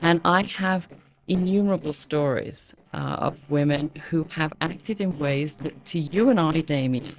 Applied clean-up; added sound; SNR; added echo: neural separator model SepFormer DNS4.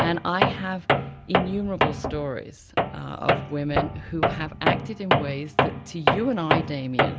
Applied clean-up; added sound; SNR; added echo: none; Tools; -4 dB; none.